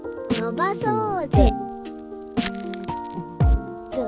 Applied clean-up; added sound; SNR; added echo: none; Coin (dropping); 19 dB; none.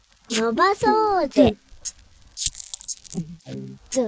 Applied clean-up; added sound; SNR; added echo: neural mask model Resemble Enhance denoiser.